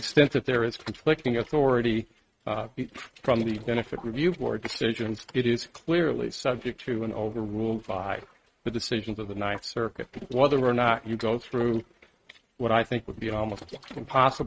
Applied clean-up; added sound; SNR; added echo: neural mask model RNNoise.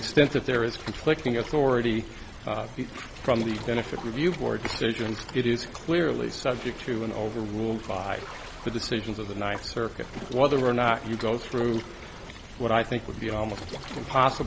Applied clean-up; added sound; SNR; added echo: none; Waves, surf; 14 dB; none.